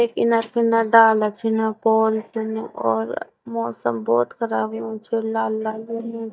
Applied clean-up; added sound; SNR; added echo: neural mask model DeepFilterNet 3.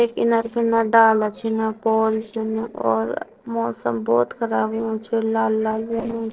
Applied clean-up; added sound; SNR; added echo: neural separator model SepFormer DNS4.